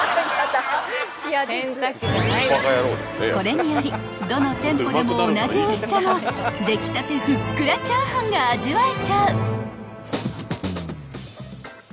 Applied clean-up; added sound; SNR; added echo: none; none; none; none.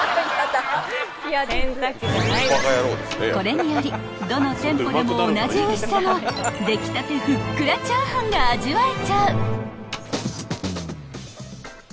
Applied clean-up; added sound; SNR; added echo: none; Slam; 10 dB; none.